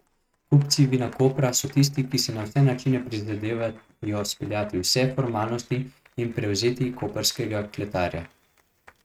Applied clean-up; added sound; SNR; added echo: neural mask model RNNoise.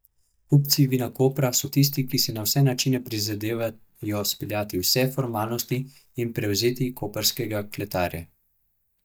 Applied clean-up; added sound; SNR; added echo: neural mask model DeepFilterNet 3.